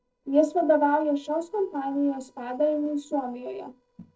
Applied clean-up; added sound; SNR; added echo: neural separator model SepFormer DNS4.